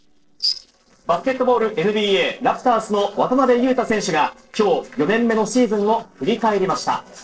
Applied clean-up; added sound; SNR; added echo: neural separator model SepFormer DNS4.